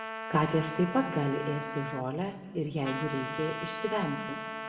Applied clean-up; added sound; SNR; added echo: none; Trumpet; 7 dB; reverberation time 1.6 s.